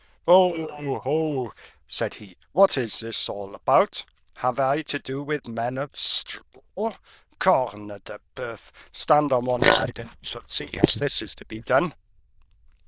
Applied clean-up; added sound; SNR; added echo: neural diffusion model UNIVERSE++.